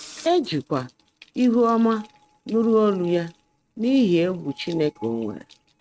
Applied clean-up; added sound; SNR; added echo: neural mask model RNNoise.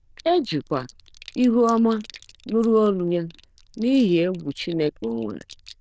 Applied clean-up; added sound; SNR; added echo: neural diffusion model UNIVERSE++.